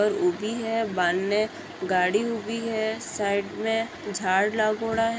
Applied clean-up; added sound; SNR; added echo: none; none; none; none.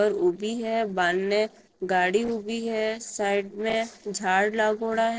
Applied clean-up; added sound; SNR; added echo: neural separator model SepFormer DNS4.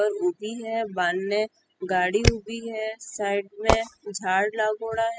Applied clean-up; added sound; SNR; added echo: classical method spectral subtraction.